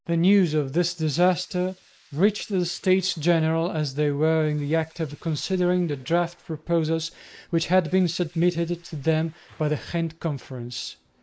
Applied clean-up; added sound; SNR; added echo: neural mask model Resemble Enhance denoiser.